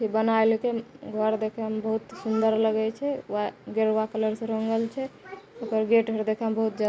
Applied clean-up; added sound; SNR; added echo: none; none; none; none.